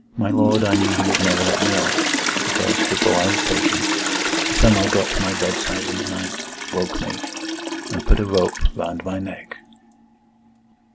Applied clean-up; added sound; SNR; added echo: none; Toilet flush; 1 dB; none.